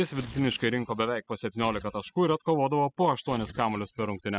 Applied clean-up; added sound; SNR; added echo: classical method spectral subtraction.